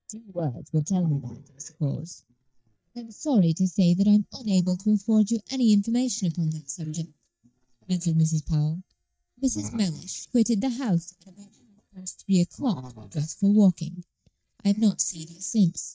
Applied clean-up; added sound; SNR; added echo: neural mask model DeepFilterNet 3.